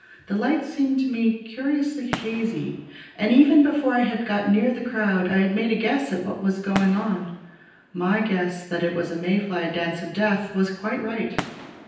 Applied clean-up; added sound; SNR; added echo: none; Fireworks; 17 dB; reverberation time 0.9 s.